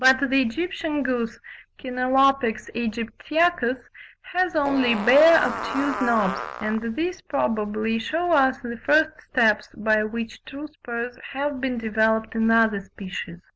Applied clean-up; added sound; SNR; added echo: none; Fart; 7 dB; none.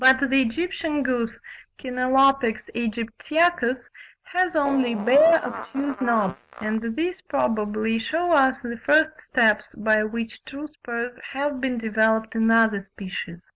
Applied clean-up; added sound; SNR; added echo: neural mask model RNNoise.